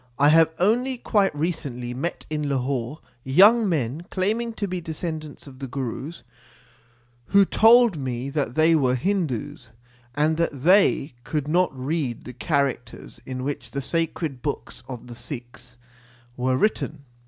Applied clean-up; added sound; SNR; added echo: none; none; none; none.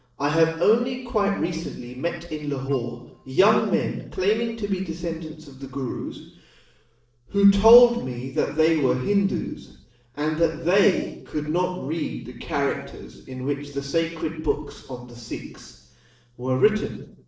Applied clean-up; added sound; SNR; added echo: neural separator model SepFormer DNS4.